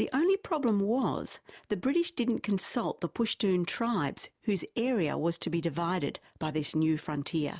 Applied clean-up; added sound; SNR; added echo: none; none; none; none.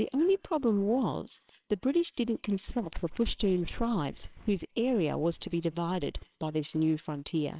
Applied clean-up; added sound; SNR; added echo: neural separator model SepFormer WHAMR!.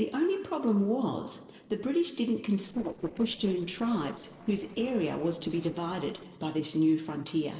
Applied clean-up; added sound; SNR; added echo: neural separator model SepFormer DNS4.